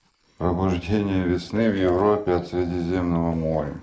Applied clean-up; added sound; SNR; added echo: neural mask model Resemble Enhance denoiser.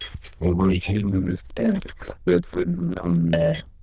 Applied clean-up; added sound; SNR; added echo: neural diffusion model UNIVERSE++.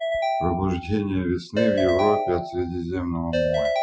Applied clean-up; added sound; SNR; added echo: classical method Wiener filter.